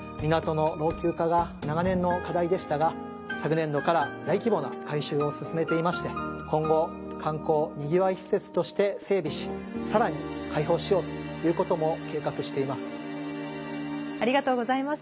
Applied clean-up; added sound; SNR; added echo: none; none; none; none.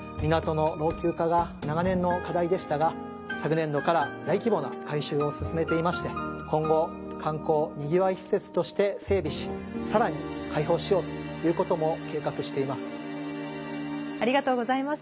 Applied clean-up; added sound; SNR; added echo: none; Bowed string instrument; 19 dB; none.